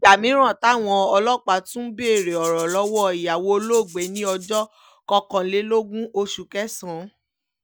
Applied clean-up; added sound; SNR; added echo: none; Rattle (instrument); 16 dB; none.